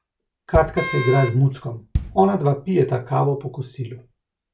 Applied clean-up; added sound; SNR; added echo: none; Bass drum + Wind instrument, woodwind instrument; 7 dB; none.